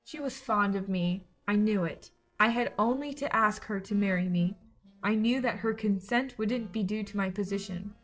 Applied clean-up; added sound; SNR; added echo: neural separator model SepFormer DNS4.